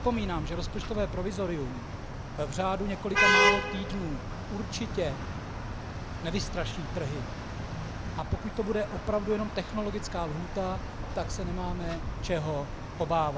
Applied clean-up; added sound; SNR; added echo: none; Traffic noise, roadway noise / Vehicle horn, car horn, honking; -1 dB; none.